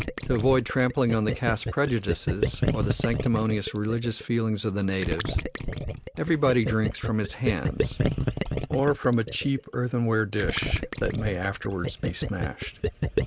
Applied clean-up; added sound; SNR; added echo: none; Gurgling; 3 dB; none.